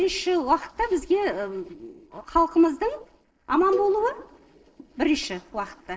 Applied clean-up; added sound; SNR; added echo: neural separator model SepFormer DNS4.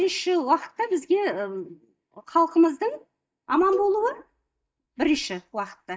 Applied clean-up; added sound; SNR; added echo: neural mask model DeepFilterNet 3.